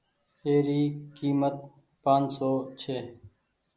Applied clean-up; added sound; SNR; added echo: none; none; none; none.